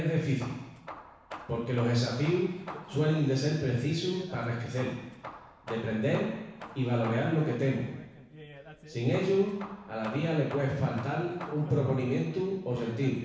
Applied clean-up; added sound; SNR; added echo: none; Hammer / Wood; 16 dB; reverberation time 1.0 s.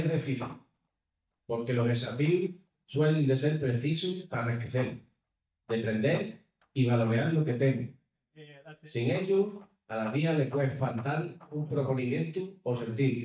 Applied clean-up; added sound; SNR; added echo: neural mask model DeepFilterNet 3.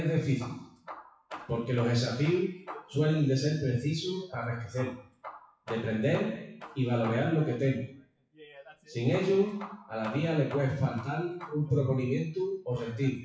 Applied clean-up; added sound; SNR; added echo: classical method WPE with log-MMSE.